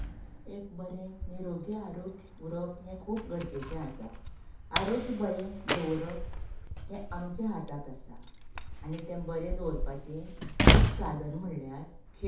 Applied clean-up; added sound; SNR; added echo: none; Slam; -5 dB; reverberation time 0.5 s.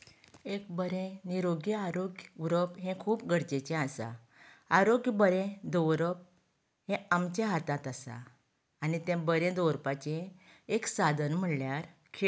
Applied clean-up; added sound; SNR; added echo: none; none; none; none.